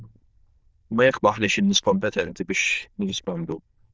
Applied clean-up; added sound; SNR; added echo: neural diffusion model UNIVERSE++.